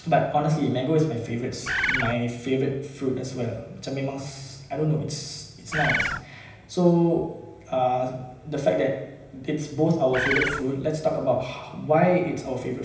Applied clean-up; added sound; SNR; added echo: none; Bird; 0 dB; reverberation time 0.9 s.